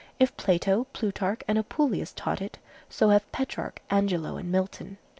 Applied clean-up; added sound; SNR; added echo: none; none; none; none.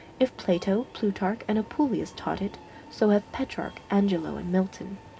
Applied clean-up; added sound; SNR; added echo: none; Subway, metro, underground; 20 dB; reverberation time 0.3 s.